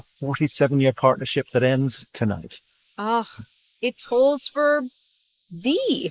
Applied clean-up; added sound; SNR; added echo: neural mask model Resemble Enhance denoiser.